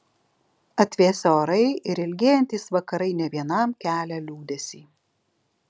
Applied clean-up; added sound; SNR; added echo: none; none; none; none.